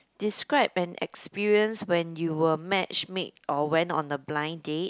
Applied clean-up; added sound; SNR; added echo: none; none; none; none.